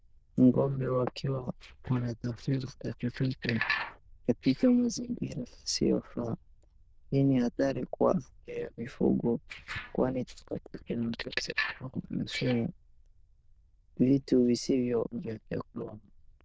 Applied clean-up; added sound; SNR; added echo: neural diffusion model UNIVERSE++.